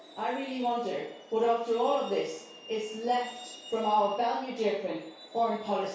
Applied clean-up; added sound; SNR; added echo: none; Truck; 19 dB; reverberation time 0.6 s.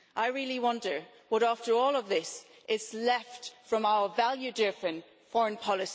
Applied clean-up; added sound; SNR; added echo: none; none; none; none.